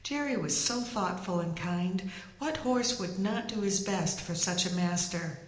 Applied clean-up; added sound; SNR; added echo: none; none; none; reverberation time 0.9 s.